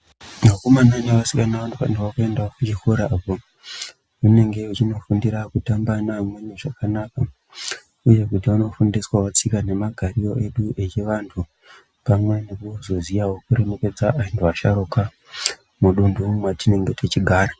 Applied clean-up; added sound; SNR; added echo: none; none; none; none.